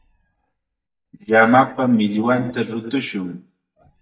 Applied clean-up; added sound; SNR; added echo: neural mask model DeepFilterNet 3.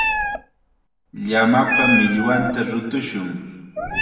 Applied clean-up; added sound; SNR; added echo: none; Meow; 4 dB; reverberation time 1.1 s.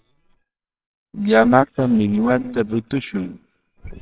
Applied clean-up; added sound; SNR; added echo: neural separator model SepFormer WHAMR!.